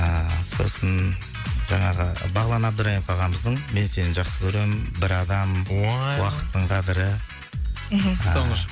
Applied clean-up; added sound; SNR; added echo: none; none; none; none.